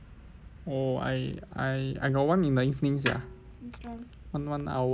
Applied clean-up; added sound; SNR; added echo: none; Snare drum; 11 dB; none.